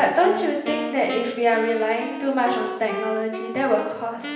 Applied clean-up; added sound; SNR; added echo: none; Wind instrument, woodwind instrument; 10 dB; reverberation time 0.9 s.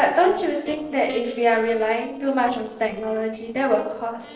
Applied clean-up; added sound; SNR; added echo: neural separator model SepFormer DNS4.